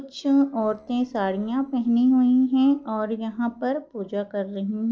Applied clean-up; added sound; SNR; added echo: neural separator model SepFormer DNS4.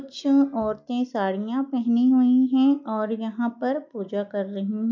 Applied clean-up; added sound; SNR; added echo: neural mask model DeepFilterNet 3.